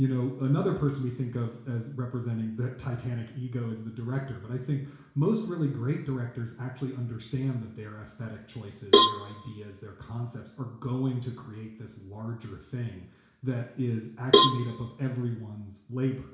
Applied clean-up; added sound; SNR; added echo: none; Cowbell; -4 dB; reverberation time 0.7 s.